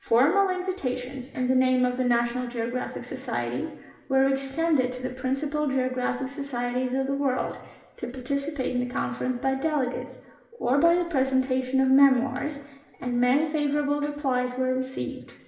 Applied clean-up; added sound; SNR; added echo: none; none; none; reverberation time 0.9 s.